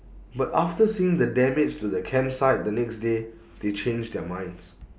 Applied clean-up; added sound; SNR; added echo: none; none; none; none.